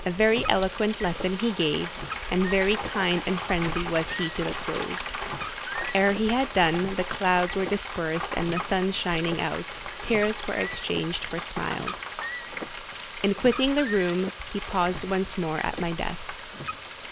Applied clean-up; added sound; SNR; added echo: none; Frying (food) + Car; 7 dB; none.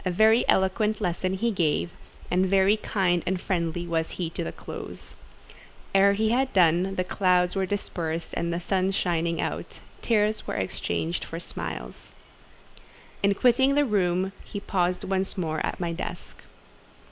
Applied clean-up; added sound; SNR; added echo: none; none; none; none.